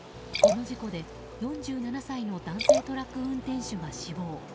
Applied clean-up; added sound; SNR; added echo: none; Liquid; -4 dB; none.